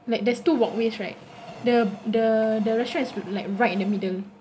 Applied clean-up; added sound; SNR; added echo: none; Train; 19 dB; none.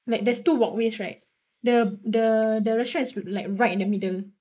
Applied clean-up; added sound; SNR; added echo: neural mask model Resemble Enhance denoiser.